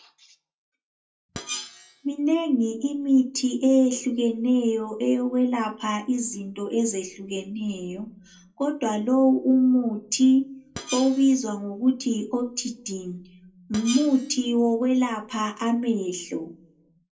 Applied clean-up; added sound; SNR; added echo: none; Screech; 15 dB; reverberation time 0.2 s.